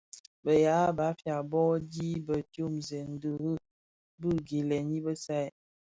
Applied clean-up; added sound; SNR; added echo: none; none; none; none.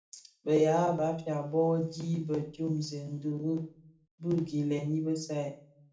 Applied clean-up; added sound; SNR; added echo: none; none; none; reverberation time 0.4 s.